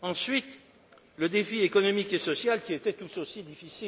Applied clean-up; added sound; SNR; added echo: none; none; none; none.